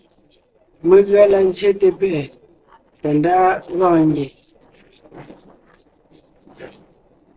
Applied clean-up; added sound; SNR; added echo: neural separator model SepFormer DNS4.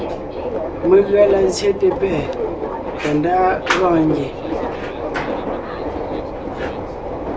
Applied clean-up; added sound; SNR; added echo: none; Subway, metro, underground; 4 dB; none.